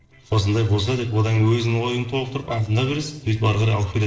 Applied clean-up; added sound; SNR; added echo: neural separator model SepFormer DNS4.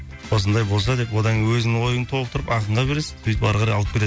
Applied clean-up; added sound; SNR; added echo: none; none; none; none.